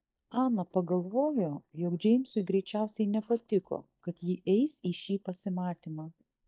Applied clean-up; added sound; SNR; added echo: neural mask model DeepFilterNet 3.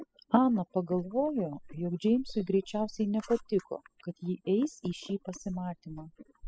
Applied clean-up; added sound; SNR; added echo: classical method spectral subtraction.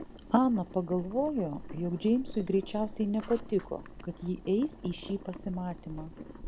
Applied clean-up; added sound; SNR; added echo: none; Boiling; 13 dB; none.